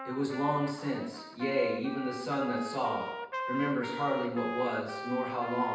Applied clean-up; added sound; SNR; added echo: none; Trumpet; 7 dB; reverberation time 0.9 s.